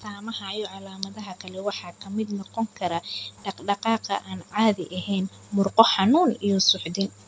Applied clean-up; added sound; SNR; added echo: none; none; none; none.